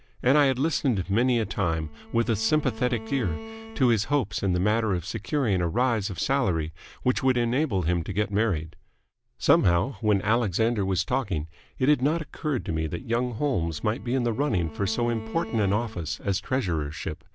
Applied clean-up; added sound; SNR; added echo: none; Bowed string instrument; 17 dB; none.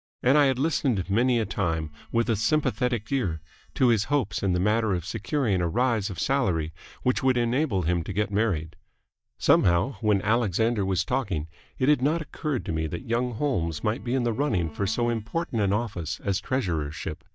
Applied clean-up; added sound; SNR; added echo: neural mask model DeepFilterNet 3.